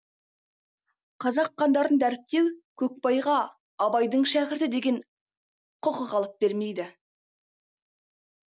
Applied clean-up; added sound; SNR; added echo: none; none; none; none.